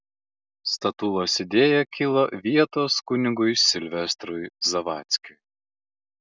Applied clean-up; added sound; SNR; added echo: none; none; none; none.